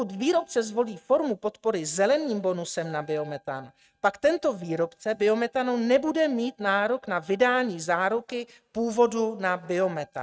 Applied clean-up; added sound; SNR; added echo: neural mask model RNNoise.